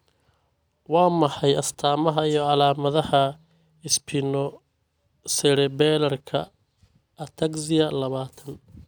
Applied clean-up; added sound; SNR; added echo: none; none; none; none.